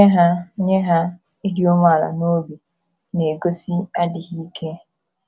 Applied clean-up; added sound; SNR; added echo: none; none; none; none.